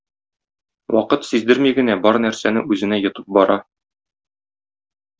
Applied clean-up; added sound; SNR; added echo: none; none; none; none.